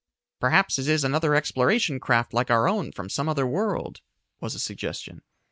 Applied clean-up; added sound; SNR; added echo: none; none; none; none.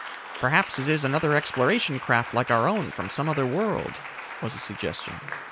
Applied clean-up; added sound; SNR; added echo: none; Applause; 11 dB; none.